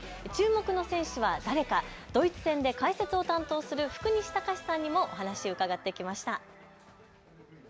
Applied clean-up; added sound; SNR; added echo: none; none; none; none.